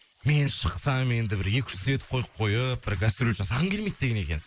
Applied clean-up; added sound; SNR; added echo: neural mask model Resemble Enhance denoiser.